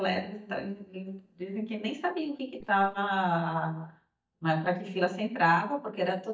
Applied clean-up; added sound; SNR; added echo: neural mask model DeepFilterNet 3.